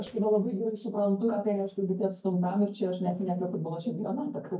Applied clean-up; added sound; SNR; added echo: neural mask model DeepFilterNet 3.